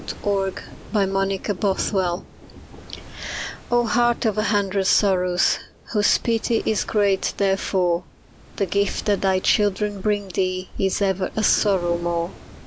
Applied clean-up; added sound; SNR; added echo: none; Thunder / Rain + Waves, surf; 17 dB; none.